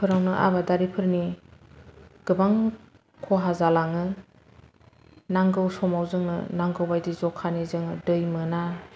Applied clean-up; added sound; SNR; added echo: none; none; none; none.